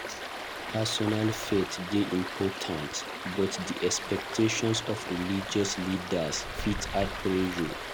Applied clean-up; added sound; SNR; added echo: none; Stream; 6 dB; none.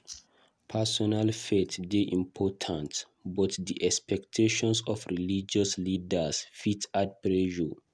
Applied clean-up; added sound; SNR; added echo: none; none; none; none.